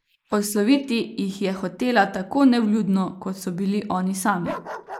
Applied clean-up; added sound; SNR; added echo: neural mask model Resemble Enhance denoiser.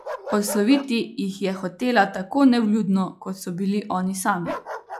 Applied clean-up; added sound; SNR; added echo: classical method log-MMSE.